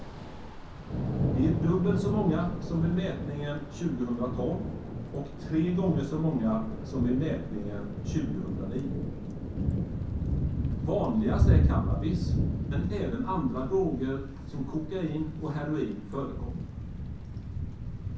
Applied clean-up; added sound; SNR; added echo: none; Thunder / Rain; 0 dB; reverberation time 0.6 s.